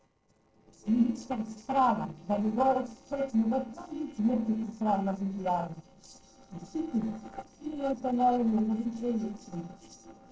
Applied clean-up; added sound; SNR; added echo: neural separator model SepFormer DNS4.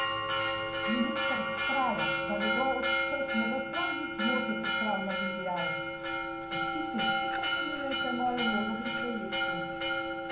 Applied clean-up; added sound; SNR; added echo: none; Church bell; -4 dB; reverberation time 0.5 s.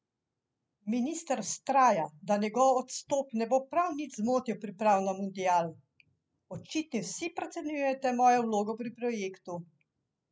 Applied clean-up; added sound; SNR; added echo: none; none; none; none.